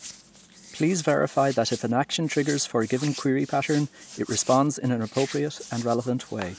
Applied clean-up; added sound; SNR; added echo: none; Hands; 17 dB; none.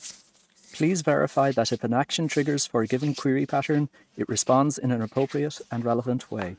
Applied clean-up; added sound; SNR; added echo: neural mask model RNNoise.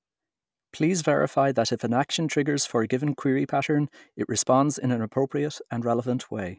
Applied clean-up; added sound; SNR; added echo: none; none; none; none.